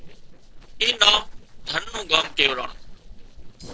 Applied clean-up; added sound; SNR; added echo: neural separator model SepFormer DNS4.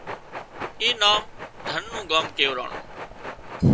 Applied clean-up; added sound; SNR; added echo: none; Train; 11 dB; none.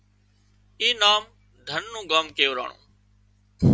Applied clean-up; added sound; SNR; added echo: none; none; none; none.